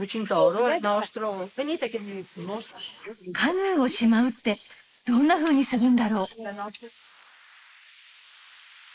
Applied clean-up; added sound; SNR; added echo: neural mask model Resemble Enhance denoiser.